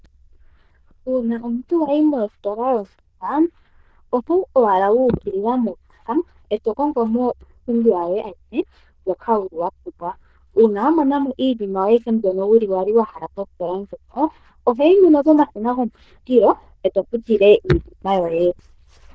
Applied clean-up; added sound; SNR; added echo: neural diffusion model UNIVERSE++.